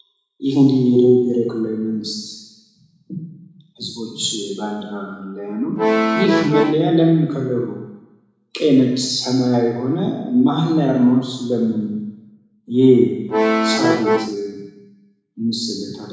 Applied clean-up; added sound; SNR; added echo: none; Accordion; -2 dB; reverberation time 1.0 s.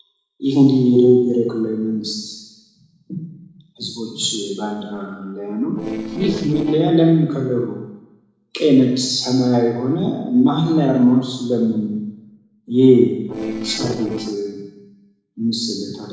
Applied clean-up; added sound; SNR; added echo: neural separator model SepFormer DNS4.